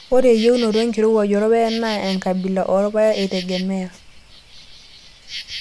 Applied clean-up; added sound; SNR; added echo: none; Insect; 17 dB; none.